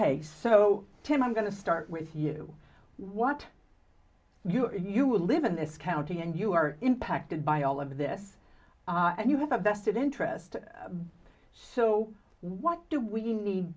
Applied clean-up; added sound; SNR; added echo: none; none; none; none.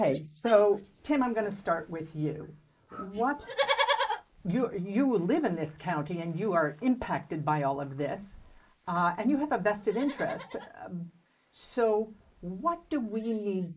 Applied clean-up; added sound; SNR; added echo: neural mask model Resemble Enhance denoiser.